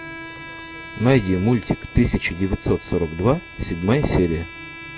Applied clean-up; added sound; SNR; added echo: none; Bowed string instrument; 16 dB; none.